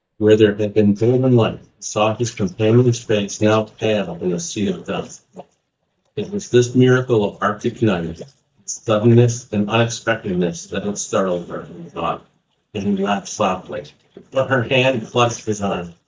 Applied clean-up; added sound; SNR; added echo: neural mask model DeepFilterNet 3.